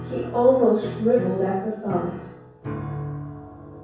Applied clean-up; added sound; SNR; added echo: none; Piano; 10 dB; reverberation time 0.7 s.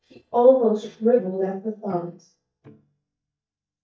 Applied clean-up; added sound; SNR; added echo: neural mask model DeepFilterNet 3.